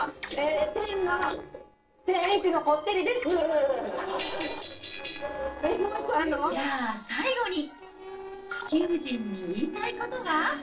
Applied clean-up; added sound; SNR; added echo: neural separator model SepFormer DNS4.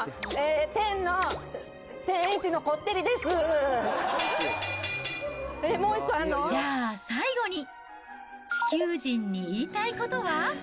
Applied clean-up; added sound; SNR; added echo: none; none; none; none.